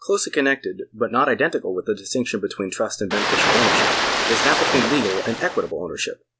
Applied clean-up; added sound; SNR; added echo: none; Ocean; -3 dB; none.